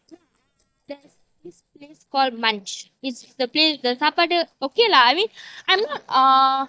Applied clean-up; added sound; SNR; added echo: neural mask model DeepFilterNet 3.